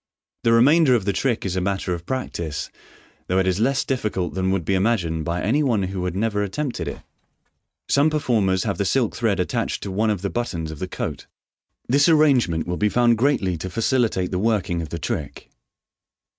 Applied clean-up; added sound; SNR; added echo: neural mask model RNNoise.